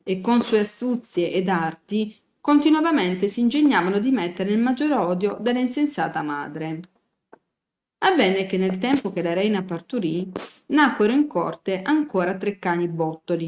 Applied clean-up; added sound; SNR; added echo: neural mask model RNNoise.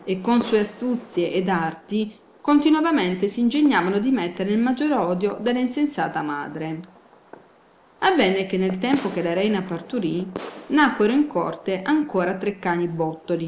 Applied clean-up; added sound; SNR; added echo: none; Fireworks; 20 dB; none.